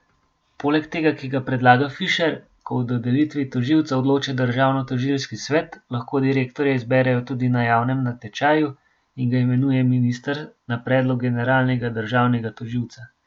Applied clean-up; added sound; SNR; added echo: none; none; none; none.